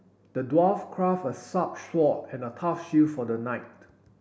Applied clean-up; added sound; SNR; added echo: none; none; none; none.